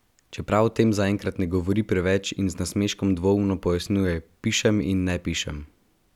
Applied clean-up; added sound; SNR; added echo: none; none; none; none.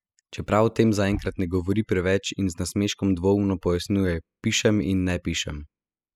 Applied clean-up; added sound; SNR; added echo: classical method spectral subtraction.